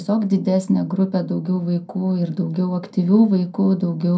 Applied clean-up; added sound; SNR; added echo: none; none; none; reverberation time 0.2 s.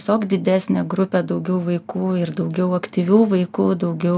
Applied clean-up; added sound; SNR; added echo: none; none; none; none.